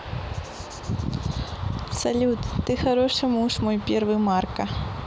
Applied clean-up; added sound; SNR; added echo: none; none; none; none.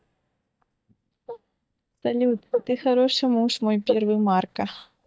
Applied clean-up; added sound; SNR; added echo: neural mask model DeepFilterNet 3.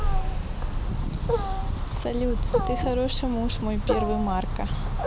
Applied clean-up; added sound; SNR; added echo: none; Wild animals; -3 dB; none.